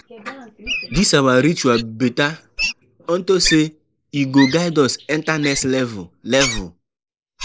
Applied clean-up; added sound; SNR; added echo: neural mask model Resemble Enhance denoiser.